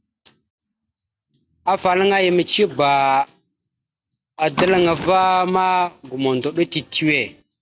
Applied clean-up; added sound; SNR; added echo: none; Liquid; 13 dB; none.